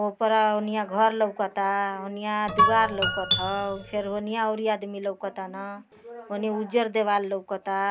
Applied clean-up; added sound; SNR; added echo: none; Guitar; -1 dB; none.